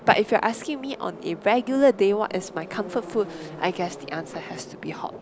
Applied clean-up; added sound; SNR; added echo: none; Subway, metro, underground; 16 dB; none.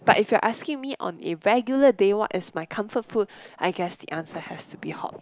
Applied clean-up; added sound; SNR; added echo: none; none; none; none.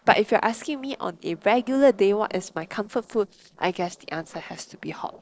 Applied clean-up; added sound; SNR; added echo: neural separator model SepFormer DNS4.